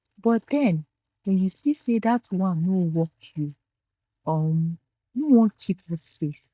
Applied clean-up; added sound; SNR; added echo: neural mask model DeepFilterNet 3.